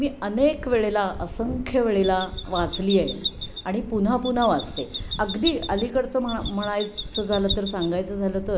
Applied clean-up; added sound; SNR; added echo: none; Chirp, tweet; 3 dB; none.